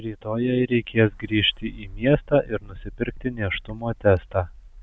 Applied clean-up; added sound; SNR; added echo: none; Bird; 17 dB; none.